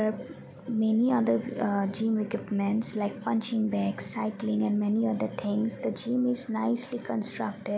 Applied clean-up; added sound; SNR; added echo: none; none; none; none.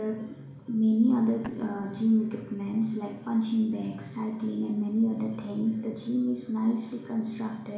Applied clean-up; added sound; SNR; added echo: none; Tap; 19 dB; reverberation time 0.7 s.